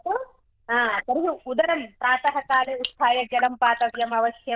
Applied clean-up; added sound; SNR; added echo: neural diffusion model UNIVERSE++.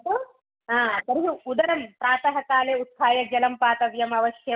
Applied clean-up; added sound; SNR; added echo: none; none; none; none.